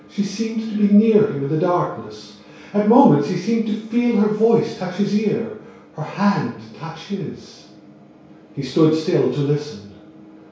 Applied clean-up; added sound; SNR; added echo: none; none; none; reverberation time 0.6 s.